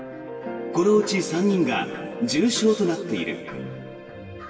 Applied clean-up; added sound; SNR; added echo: none; none; none; reverberation time 2.0 s.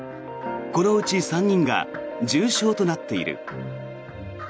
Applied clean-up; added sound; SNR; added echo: none; none; none; none.